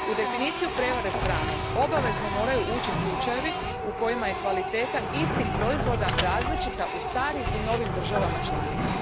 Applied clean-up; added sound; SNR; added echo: none; Sliding door + Printer; -2 dB; none.